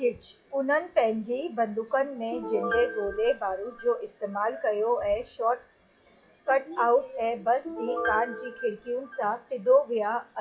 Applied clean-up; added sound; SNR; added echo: classical method WPE with log-MMSE.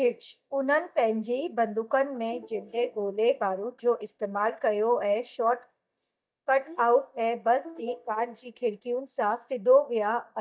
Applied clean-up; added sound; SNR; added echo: neural mask model DeepFilterNet 3.